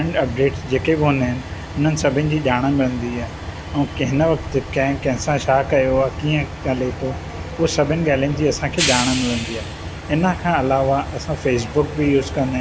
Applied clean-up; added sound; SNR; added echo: none; Train; 9 dB; none.